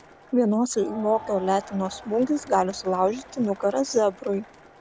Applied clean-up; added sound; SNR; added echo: none; Crowd; 19 dB; none.